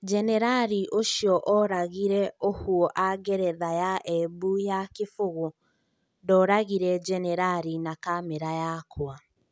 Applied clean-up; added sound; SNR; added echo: none; none; none; none.